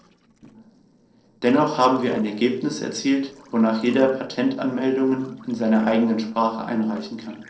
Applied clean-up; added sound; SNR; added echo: neural separator model SepFormer DNS4.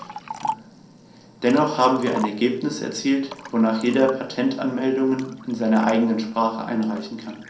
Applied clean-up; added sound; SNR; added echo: none; Liquid; 15 dB; reverberation time 0.6 s.